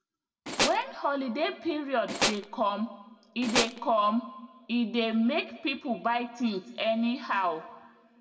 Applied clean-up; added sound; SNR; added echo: none; Tools; 0 dB; reverberation time 1.4 s.